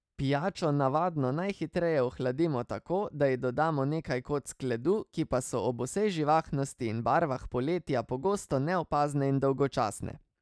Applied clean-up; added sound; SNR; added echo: none; none; none; none.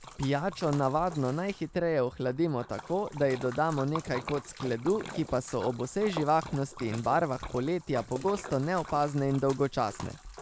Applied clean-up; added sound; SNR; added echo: none; Splash, splatter; 14 dB; none.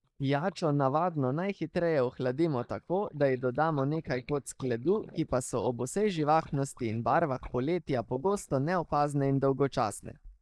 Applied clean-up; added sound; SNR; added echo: neural mask model DeepFilterNet 3.